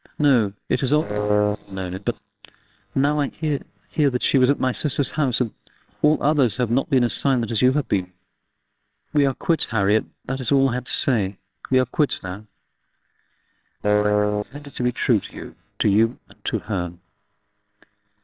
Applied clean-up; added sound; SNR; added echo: neural separator model SepFormer WHAMR!.